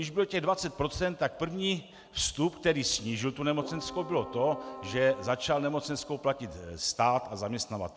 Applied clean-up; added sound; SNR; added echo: none; Keyboard (musical); 14 dB; none.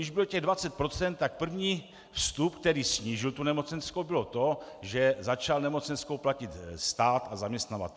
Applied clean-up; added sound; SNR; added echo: none; none; none; none.